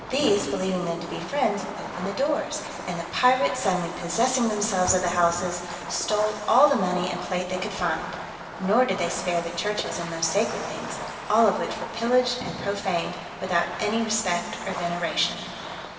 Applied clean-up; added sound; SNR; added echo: none; Fireworks; 11 dB; reverberation time 2.6 s.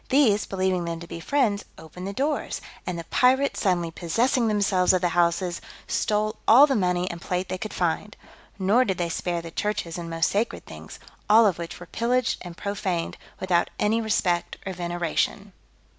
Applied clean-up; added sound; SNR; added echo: none; none; none; none.